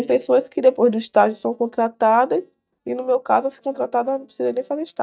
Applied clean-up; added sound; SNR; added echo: neural mask model DeepFilterNet 3.